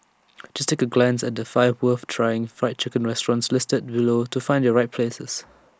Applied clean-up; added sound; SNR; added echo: none; none; none; none.